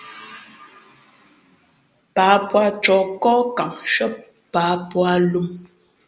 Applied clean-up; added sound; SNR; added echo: none; none; none; none.